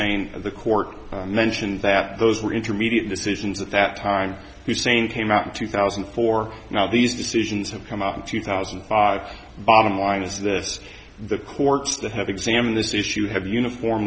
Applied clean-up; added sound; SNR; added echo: none; none; none; none.